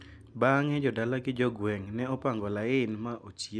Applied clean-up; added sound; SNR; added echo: none; none; none; none.